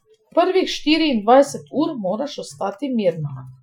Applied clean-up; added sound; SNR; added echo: classical method Wiener filter.